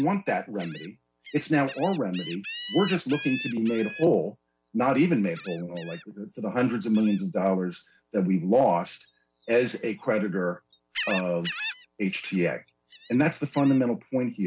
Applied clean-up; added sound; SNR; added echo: none; Gull, seagull; 15 dB; none.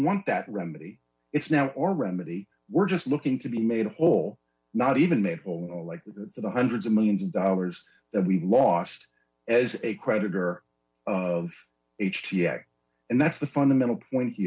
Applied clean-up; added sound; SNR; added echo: none; none; none; none.